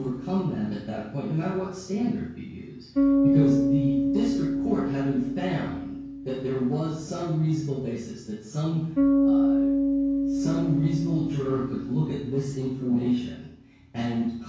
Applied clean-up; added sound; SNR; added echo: none; Bass guitar; -1 dB; reverberation time 0.6 s.